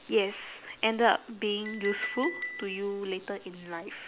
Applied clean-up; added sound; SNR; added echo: none; Chink, clink; 12 dB; none.